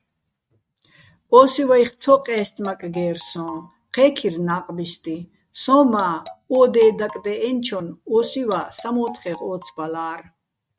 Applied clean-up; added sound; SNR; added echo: neural mask model RNNoise.